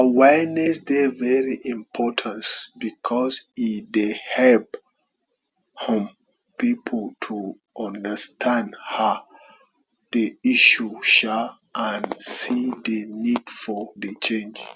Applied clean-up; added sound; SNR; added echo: none; none; none; none.